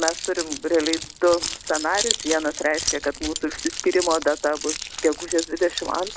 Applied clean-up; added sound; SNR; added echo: none; Keys jangling; 6 dB; none.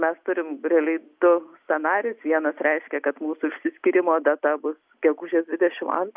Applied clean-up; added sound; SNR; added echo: none; none; none; none.